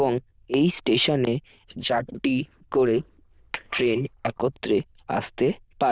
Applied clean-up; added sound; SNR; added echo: neural diffusion model UNIVERSE++.